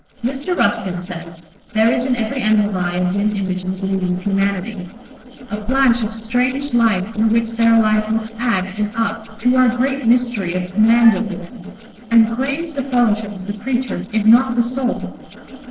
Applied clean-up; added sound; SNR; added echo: neural separator model SepFormer DNS4.